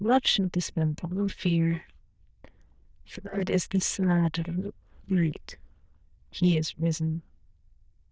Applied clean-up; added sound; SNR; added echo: neural diffusion model UNIVERSE++.